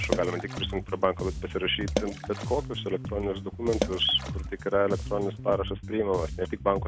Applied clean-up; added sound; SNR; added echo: none; Water / Splash, splatter + Bass guitar; 5 dB; none.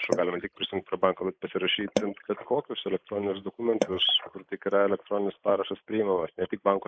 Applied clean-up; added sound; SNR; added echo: neural mask model Resemble Enhance denoiser.